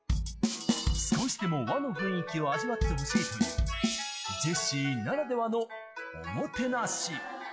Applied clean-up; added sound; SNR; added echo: classical method log-MMSE.